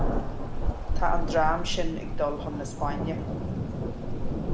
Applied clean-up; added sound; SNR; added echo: none; Thunder; -5 dB; none.